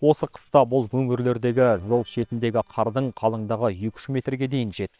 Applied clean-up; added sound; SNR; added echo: neural separator model SepFormer WHAM!.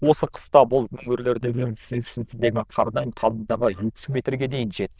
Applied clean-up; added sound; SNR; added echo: neural diffusion model UNIVERSE++.